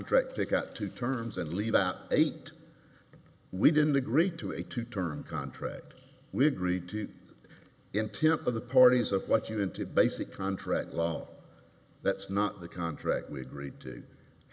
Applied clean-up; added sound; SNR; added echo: none; none; none; none.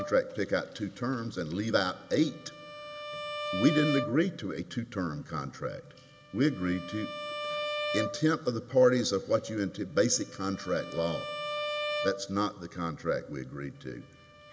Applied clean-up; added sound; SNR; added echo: none; Bowed string instrument; 9 dB; none.